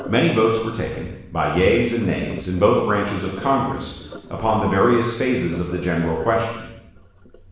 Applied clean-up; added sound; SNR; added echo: none; Sink (filling or washing); 19 dB; reverberation time 0.9 s.